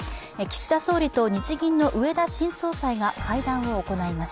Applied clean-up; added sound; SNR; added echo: none; none; none; none.